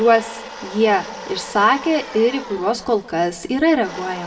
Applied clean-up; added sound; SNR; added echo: none; Domestic sounds, home sounds; 16 dB; reverberation time 1.6 s.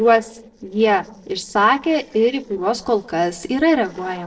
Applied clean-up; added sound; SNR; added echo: neural separator model SepFormer DNS4.